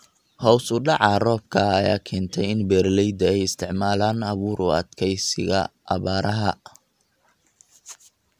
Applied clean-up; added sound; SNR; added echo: none; none; none; none.